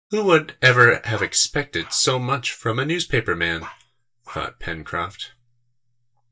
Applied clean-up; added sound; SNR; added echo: neural mask model DeepFilterNet 3.